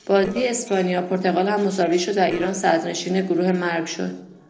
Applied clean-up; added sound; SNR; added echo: neural separator model SepFormer DNS4.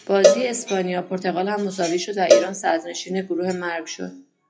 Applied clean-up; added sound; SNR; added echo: classical method WPE with log-MMSE.